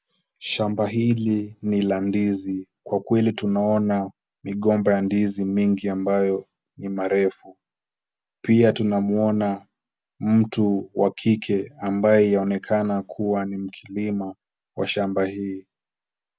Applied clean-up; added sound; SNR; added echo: none; none; none; none.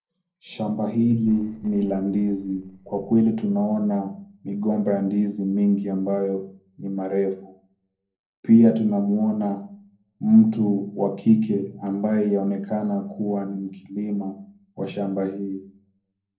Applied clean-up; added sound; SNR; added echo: neural separator model SepFormer DNS4.